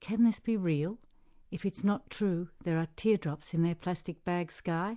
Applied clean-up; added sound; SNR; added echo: none; none; none; none.